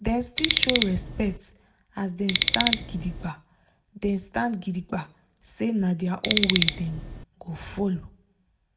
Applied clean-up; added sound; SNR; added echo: none; Alarm; -3 dB; reverberation time 0.3 s.